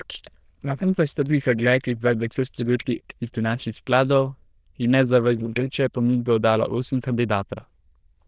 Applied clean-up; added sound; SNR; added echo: neural diffusion model UNIVERSE++.